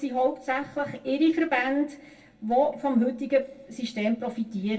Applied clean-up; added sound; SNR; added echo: none; none; none; reverberation time 0.2 s.